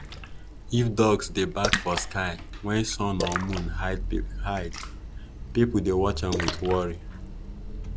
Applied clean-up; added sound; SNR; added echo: none; Splash, splatter; 5 dB; none.